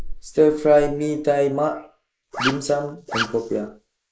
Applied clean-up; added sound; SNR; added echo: neural mask model Resemble Enhance denoiser.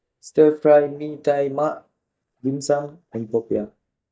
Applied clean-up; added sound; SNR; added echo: neural mask model DeepFilterNet 3.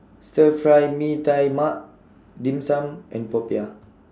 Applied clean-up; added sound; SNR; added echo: none; none; none; none.